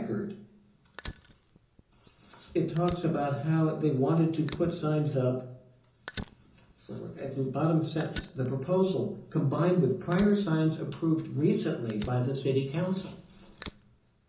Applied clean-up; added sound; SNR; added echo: none; Fire; 20 dB; reverberation time 0.6 s.